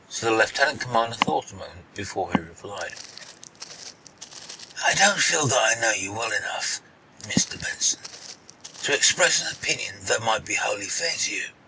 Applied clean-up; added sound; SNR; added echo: none; Walk, footsteps + Zipper (clothing); 17 dB; none.